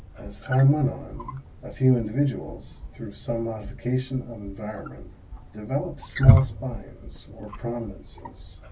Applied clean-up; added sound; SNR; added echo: none; Wild animals; 3 dB; reverberation time 0.1 s.